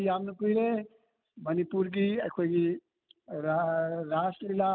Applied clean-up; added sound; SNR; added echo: none; none; none; none.